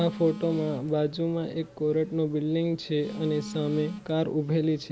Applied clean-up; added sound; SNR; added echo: none; Telephone; 15 dB; none.